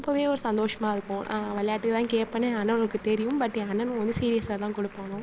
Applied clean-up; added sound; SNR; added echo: none; Applause / Crowd; 19 dB; none.